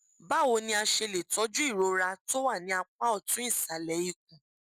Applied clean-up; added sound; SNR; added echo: none; none; none; none.